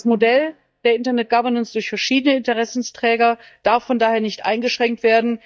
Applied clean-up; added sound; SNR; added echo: neural mask model DeepFilterNet 3.